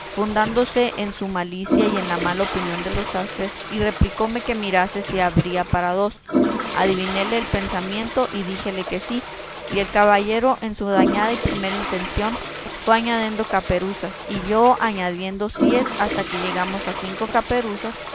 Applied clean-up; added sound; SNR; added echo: none; Toilet flush; 5 dB; none.